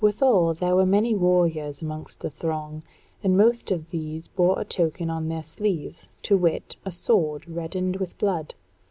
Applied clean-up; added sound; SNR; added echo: none; none; none; none.